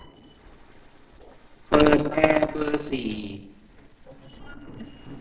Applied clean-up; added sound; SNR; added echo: neural separator model SepFormer DNS4.